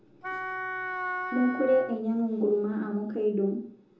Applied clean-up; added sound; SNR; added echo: none; Wind instrument, woodwind instrument; 6 dB; reverberation time 0.6 s.